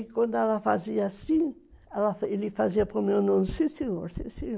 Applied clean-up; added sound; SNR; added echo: none; none; none; none.